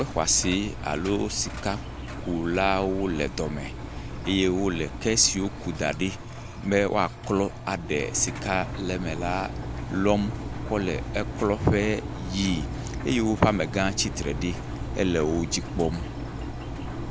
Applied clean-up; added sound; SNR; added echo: none; Engine; 7 dB; none.